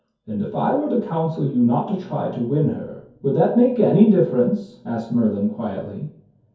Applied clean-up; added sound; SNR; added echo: none; none; none; reverberation time 0.6 s.